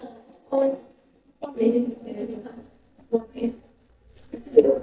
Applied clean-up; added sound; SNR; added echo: neural mask model DeepFilterNet 3.